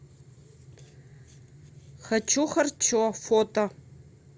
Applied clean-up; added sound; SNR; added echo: none; none; none; none.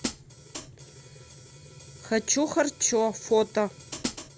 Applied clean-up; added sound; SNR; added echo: none; Hi-hat; 12 dB; none.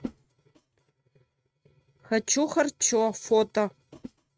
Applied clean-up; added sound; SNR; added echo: neural mask model RNNoise.